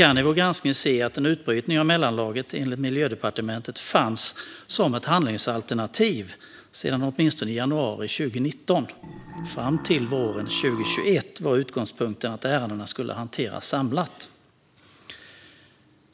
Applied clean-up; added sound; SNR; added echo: none; Burping, eructation; 11 dB; none.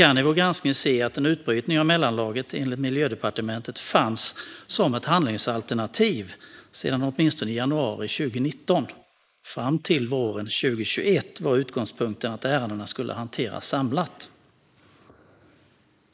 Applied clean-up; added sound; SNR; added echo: neural mask model Resemble Enhance denoiser.